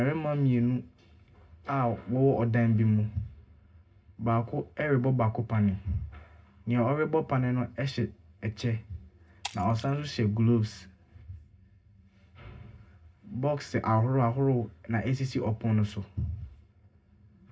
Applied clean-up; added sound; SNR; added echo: none; Shatter; 19 dB; reverberation time 0.2 s.